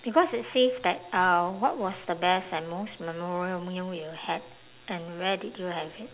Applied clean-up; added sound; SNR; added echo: none; none; none; none.